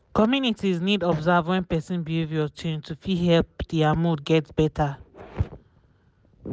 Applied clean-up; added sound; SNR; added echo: none; none; none; none.